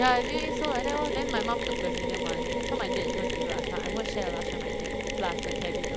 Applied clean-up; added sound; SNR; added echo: none; Mechanisms; -3 dB; none.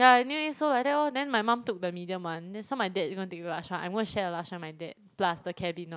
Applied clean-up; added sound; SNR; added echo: none; none; none; none.